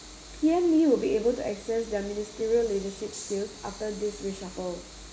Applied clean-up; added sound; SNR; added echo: none; Train; 16 dB; none.